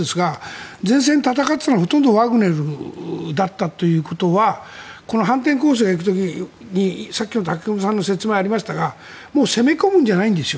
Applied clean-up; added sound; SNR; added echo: none; none; none; none.